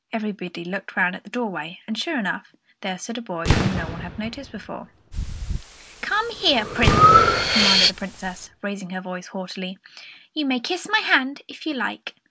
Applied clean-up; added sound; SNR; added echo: none; Breathing + Fireworks; -2 dB; none.